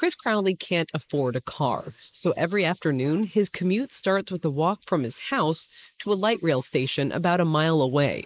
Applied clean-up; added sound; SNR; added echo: neural mask model Resemble Enhance denoiser.